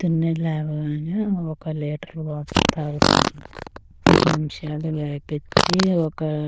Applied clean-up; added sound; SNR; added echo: neural diffusion model UNIVERSE++.